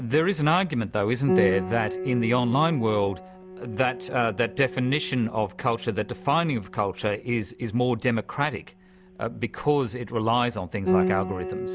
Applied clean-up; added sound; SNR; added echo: none; Piano; 7 dB; none.